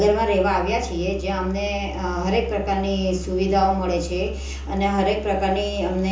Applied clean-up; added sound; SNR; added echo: none; Musical instrument; 9 dB; reverberation time 0.6 s.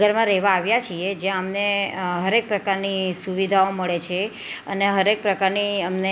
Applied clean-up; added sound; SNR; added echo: none; none; none; none.